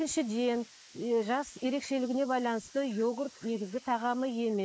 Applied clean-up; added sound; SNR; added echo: neural mask model Resemble Enhance denoiser.